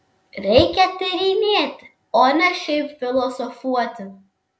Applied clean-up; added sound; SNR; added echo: none; none; none; none.